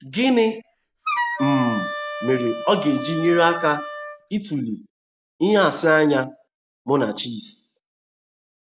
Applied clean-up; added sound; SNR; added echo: none; Wind instrument, woodwind instrument; 7 dB; none.